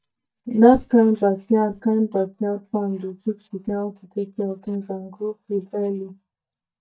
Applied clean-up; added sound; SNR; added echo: neural mask model DeepFilterNet 3.